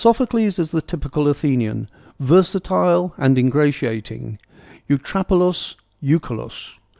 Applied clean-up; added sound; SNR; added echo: none; none; none; none.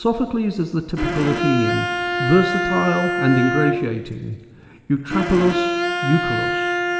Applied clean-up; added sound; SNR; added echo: none; Bowed string instrument; 2 dB; reverberation time 3.0 s.